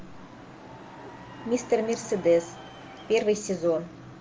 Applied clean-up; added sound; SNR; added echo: none; Crowd / Cheering; 18 dB; none.